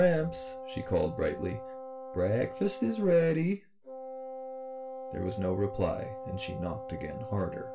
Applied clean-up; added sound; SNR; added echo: none; Wind instrument, woodwind instrument; 10 dB; reverberation time 0.2 s.